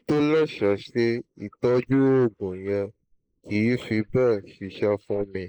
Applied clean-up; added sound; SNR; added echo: neural mask model Resemble Enhance denoiser.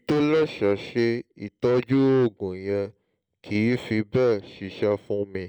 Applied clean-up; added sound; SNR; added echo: none; none; none; none.